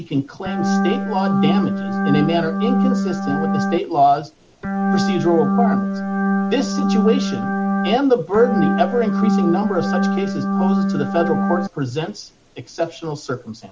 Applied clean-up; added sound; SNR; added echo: none; Organ; -3 dB; none.